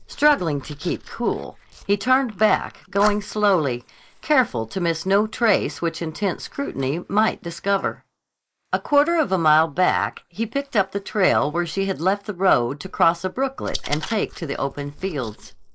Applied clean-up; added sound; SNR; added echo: neural mask model Resemble Enhance denoiser.